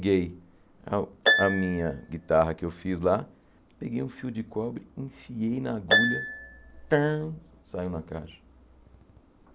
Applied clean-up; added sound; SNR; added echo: none; Harp; 2 dB; none.